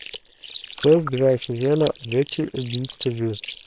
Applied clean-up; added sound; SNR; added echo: neural separator model SepFormer WHAM!.